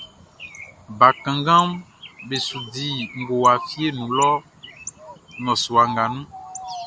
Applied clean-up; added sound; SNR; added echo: none; Bird; 18 dB; none.